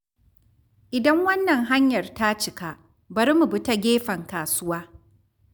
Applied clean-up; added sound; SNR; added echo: none; none; none; none.